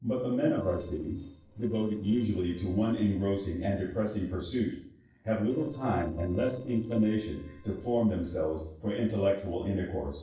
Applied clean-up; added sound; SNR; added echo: neural separator model SepFormer DNS4.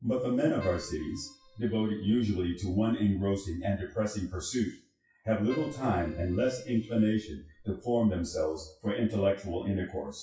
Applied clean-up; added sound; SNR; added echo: classical method WPE with log-MMSE.